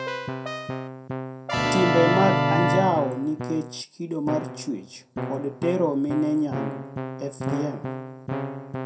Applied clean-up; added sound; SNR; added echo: none; Keyboard (musical); 1 dB; reverberation time 0.2 s.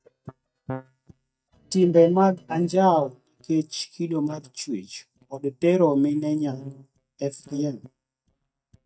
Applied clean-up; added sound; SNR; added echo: neural mask model DeepFilterNet 3.